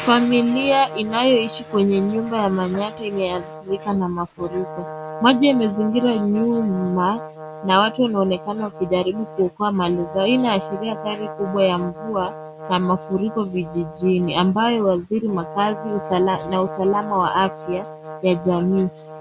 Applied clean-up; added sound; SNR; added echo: none; Brass instrument; 13 dB; none.